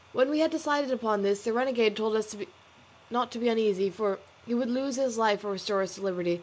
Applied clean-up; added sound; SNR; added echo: none; none; none; none.